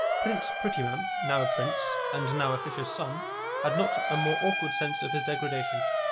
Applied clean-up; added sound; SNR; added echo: none; Motor vehicle (road) / Siren; -3 dB; reverberation time 1.1 s.